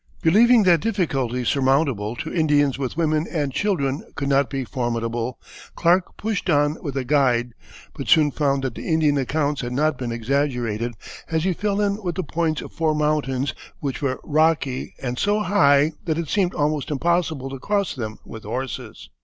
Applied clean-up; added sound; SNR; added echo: none; none; none; none.